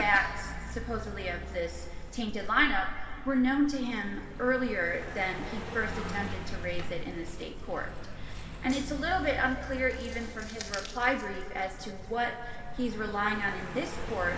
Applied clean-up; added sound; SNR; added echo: none; Car passing by; 12 dB; reverberation time 2.0 s.